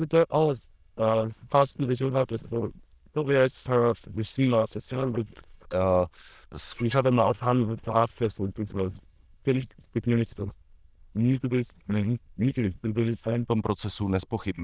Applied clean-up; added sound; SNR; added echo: neural diffusion model UNIVERSE++.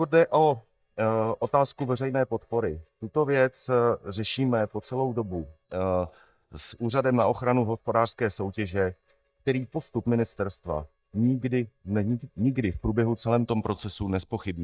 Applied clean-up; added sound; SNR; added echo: neural mask model DeepFilterNet 3.